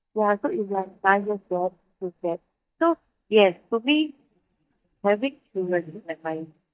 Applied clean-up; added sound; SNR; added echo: neural mask model DeepFilterNet 3.